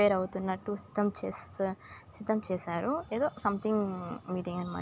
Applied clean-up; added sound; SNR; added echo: none; none; none; none.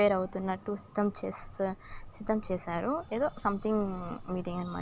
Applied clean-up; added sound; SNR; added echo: none; Fire; 16 dB; none.